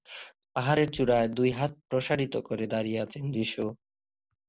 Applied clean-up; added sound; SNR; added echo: neural separator model SepFormer DNS4.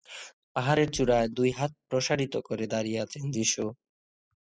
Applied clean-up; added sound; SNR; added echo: classical method spectral subtraction.